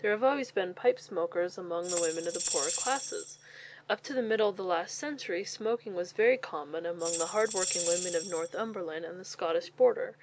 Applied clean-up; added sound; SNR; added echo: none; Tambourine; 4 dB; none.